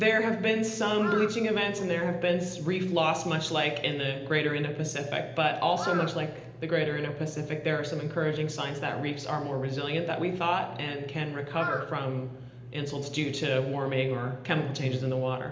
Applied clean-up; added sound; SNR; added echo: none; Crow; 12 dB; reverberation time 0.9 s.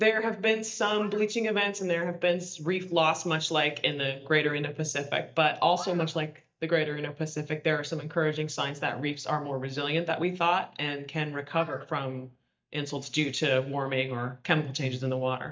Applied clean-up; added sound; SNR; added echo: neural mask model DeepFilterNet 3.